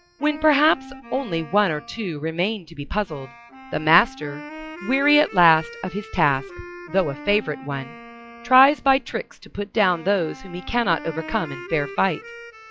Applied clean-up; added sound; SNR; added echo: classical method log-MMSE.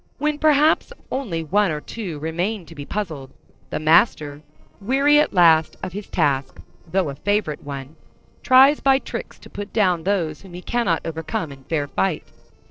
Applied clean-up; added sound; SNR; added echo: neural separator model SepFormer DNS4.